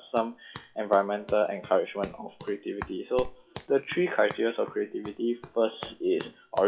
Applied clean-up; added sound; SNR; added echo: classical method WPE with log-MMSE.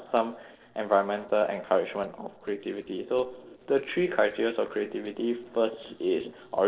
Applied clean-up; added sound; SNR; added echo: neural separator model SepFormer DNS4.